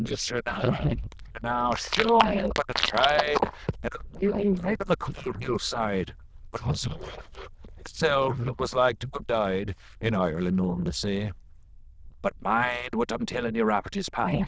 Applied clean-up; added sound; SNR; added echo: neural diffusion model UNIVERSE++.